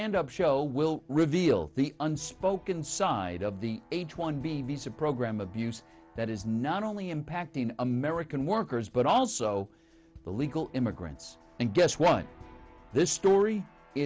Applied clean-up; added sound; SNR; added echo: none; none; none; none.